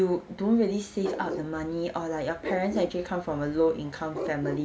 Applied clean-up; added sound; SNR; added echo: none; Bark; 11 dB; none.